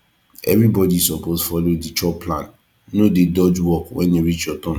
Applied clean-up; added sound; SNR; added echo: none; none; none; none.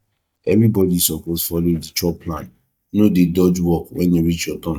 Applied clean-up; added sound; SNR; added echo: neural mask model DeepFilterNet 3.